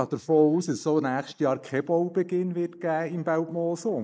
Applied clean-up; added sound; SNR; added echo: neural mask model Resemble Enhance denoiser.